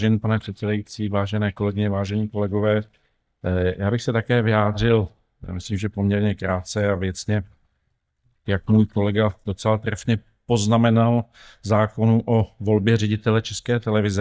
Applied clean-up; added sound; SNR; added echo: neural mask model DeepFilterNet 3.